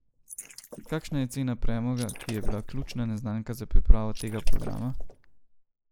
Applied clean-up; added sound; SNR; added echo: neural mask model Resemble Enhance denoiser.